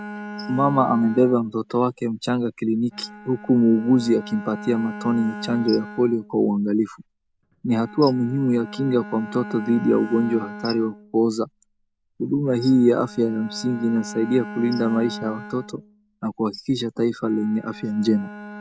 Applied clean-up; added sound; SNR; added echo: none; Bowed string instrument; 15 dB; none.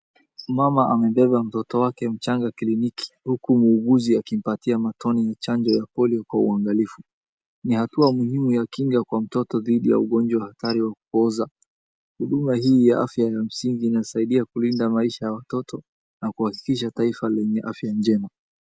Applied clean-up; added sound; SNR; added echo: none; none; none; none.